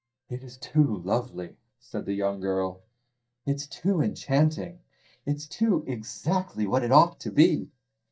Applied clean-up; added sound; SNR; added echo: neural mask model DeepFilterNet 3.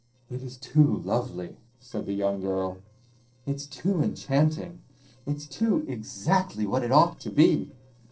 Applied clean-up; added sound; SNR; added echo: neural separator model SepFormer DNS4.